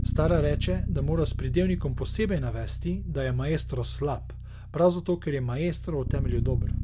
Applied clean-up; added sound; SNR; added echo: none; Bass guitar; 2 dB; none.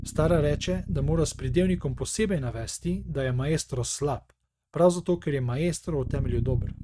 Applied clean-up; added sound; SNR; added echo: neural mask model RNNoise.